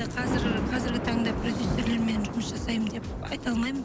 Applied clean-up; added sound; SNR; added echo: none; Thunder; 2 dB; none.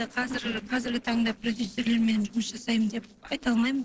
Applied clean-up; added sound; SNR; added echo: neural separator model SepFormer DNS4.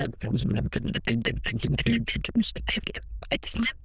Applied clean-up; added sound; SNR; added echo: neural diffusion model UNIVERSE++.